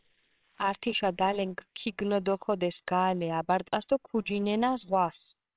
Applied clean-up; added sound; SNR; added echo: neural separator model SepFormer WHAMR!.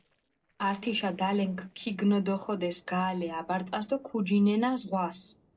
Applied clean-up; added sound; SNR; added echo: neural separator model SepFormer DNS4.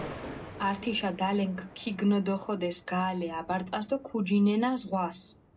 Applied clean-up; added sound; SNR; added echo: none; Thunder; 17 dB; reverberation time 0.2 s.